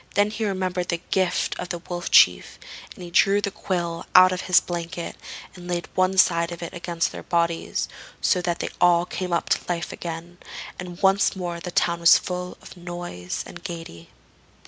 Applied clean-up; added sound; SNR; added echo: none; none; none; none.